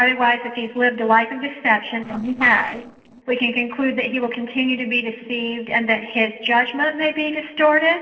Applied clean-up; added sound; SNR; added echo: neural separator model SepFormer DNS4.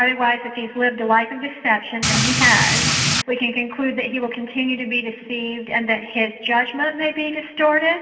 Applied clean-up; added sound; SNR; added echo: none; Rain; -3 dB; reverberation time 1.8 s.